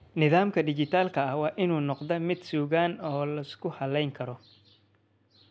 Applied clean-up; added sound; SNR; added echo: none; none; none; none.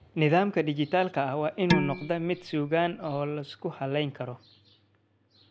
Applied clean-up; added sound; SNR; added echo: none; Dishes, pots, and pans; 3 dB; none.